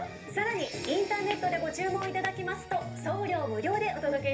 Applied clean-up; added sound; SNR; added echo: none; Squeak / Walk, footsteps; 16 dB; reverberation time 0.3 s.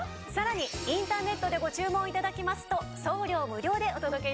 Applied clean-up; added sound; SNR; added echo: none; none; none; none.